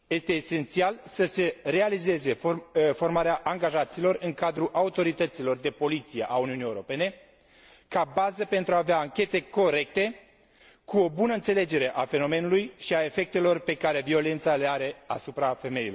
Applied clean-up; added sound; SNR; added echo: none; none; none; none.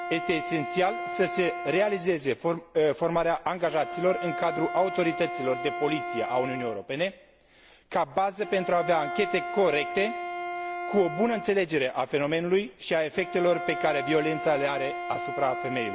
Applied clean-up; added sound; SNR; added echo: none; Bowed string instrument; 8 dB; none.